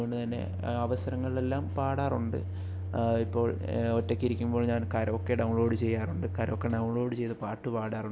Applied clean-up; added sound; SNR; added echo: none; Microwave oven; 5 dB; none.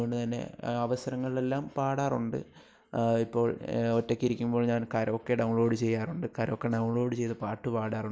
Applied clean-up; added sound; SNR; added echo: none; none; none; none.